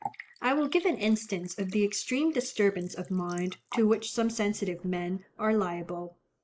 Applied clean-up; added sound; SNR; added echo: neural mask model Resemble Enhance denoiser.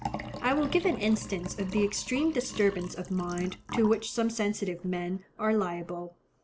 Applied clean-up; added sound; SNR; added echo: none; Liquid; 12 dB; none.